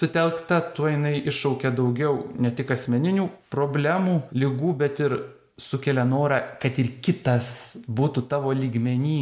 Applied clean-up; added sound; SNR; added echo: none; none; none; none.